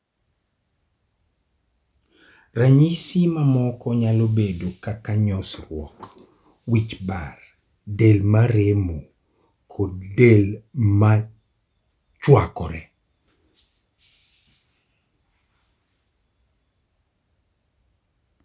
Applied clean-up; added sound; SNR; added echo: none; none; none; none.